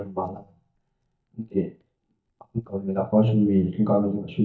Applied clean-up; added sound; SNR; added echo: neural mask model DeepFilterNet 3.